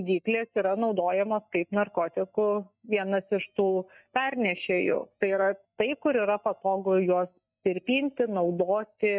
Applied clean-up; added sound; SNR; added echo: neural mask model DeepFilterNet 3.